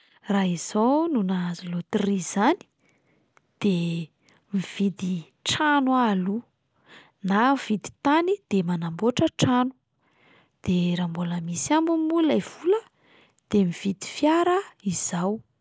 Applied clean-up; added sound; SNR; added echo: none; none; none; none.